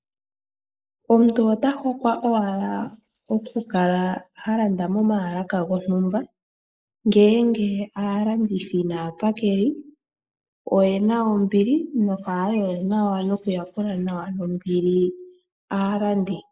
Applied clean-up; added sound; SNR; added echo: neural mask model Resemble Enhance denoiser.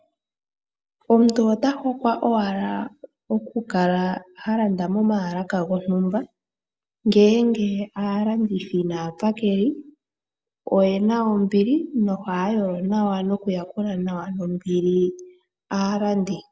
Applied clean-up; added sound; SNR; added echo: none; none; none; none.